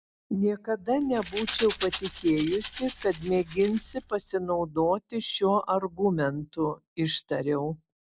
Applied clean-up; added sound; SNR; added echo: none; Rattle / Rattle (instrument); 12 dB; none.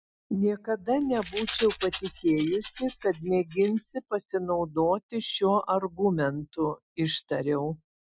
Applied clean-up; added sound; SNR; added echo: classical method Wiener filter.